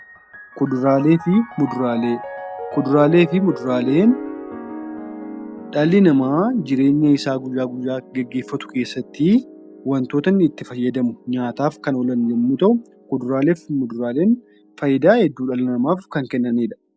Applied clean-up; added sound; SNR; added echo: none; Piano; 16 dB; none.